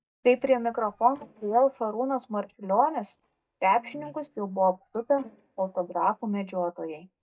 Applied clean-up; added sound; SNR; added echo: neural mask model DeepFilterNet 3.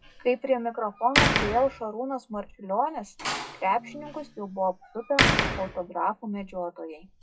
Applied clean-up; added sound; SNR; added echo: classical method WPE with log-MMSE.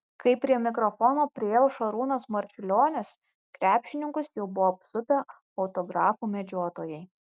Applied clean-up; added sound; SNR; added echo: none; none; none; none.